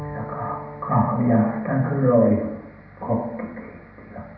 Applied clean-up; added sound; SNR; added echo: none; Bowed string instrument; 17 dB; reverberation time 0.8 s.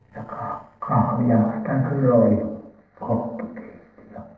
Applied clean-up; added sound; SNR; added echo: neural separator model SepFormer DNS4.